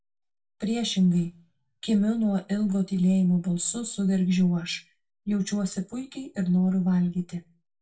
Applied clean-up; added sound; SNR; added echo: none; none; none; reverberation time 0.2 s.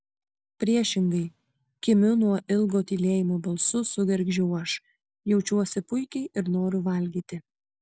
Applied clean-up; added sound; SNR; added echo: none; none; none; none.